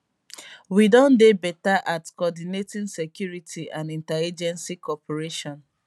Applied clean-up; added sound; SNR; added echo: none; none; none; none.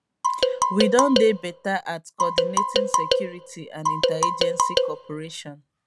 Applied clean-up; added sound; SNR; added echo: none; Marimba, xylophone; -3 dB; none.